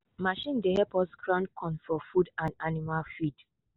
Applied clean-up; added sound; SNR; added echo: none; none; none; none.